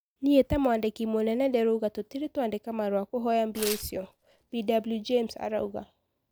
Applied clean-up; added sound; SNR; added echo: none; Tearing; 12 dB; none.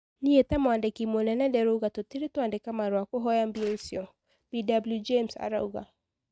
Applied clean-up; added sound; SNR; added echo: neural mask model RNNoise.